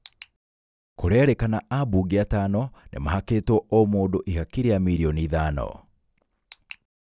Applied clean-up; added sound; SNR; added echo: none; none; none; none.